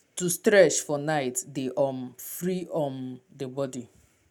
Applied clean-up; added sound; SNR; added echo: none; none; none; none.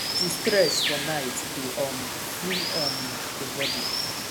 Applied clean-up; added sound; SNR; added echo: none; Water; -2 dB; none.